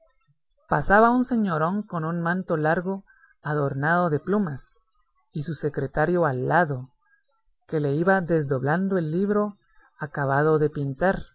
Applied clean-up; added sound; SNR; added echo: none; none; none; none.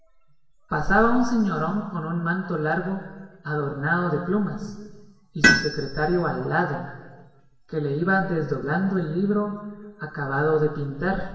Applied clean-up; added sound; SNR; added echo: none; Tools; 2 dB; reverberation time 1.4 s.